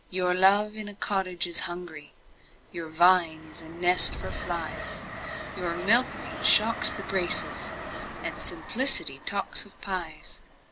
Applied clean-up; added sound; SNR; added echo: none; Train; 13 dB; none.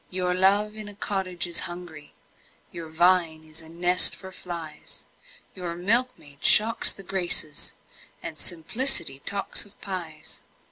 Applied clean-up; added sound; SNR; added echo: none; none; none; none.